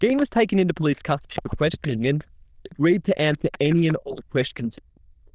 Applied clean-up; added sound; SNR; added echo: neural diffusion model UNIVERSE++.